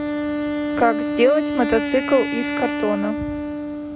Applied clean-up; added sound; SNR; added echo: none; Wind instrument, woodwind instrument; 2 dB; none.